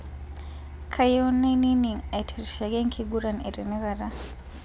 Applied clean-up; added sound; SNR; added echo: none; Truck; 11 dB; none.